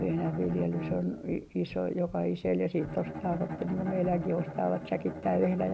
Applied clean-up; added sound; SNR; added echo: none; Bowed string instrument; 9 dB; none.